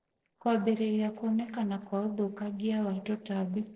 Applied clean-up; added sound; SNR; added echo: neural separator model SepFormer DNS4.